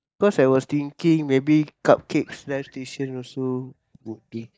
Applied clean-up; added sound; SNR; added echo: neural mask model DeepFilterNet 3.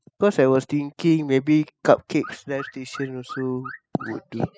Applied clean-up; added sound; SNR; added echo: classical method spectral subtraction.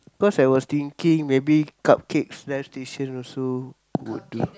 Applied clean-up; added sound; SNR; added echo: none; none; none; none.